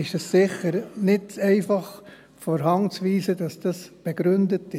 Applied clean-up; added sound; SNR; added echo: none; none; none; none.